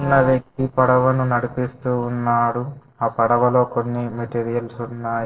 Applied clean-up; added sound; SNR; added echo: neural separator model SepFormer DNS4.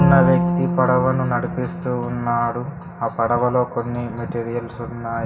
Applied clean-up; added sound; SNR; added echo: none; Bowed string instrument; 3 dB; reverberation time 1.4 s.